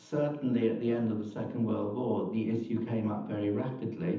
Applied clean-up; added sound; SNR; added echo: none; none; none; reverberation time 0.8 s.